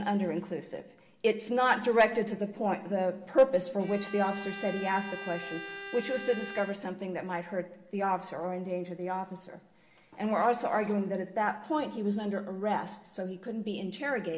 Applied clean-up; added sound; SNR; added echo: none; Bowed string instrument; 12 dB; reverberation time 0.9 s.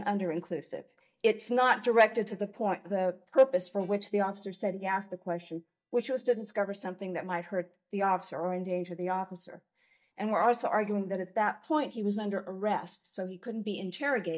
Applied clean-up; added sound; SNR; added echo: neural mask model DeepFilterNet 3.